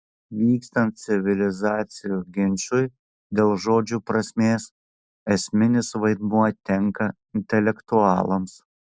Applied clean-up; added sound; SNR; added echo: none; none; none; none.